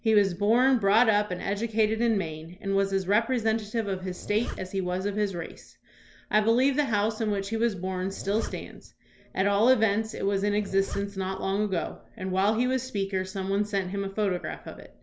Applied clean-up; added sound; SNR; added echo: none; Zipper (clothing); 15 dB; none.